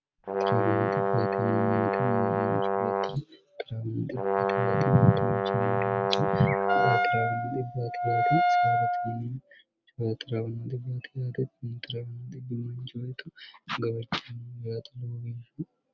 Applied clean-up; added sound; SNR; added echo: none; Brass instrument + Wind instrument, woodwind instrument; -4 dB; none.